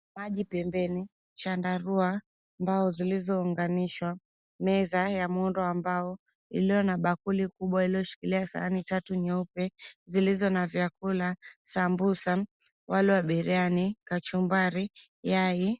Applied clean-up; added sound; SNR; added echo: none; none; none; none.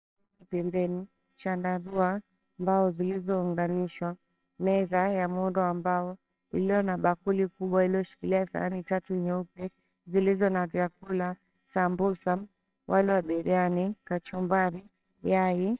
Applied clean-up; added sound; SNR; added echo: neural separator model SepFormer WHAMR!.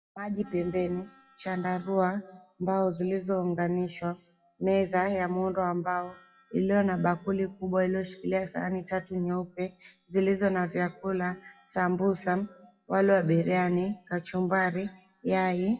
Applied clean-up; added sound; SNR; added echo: classical method WPE with log-MMSE.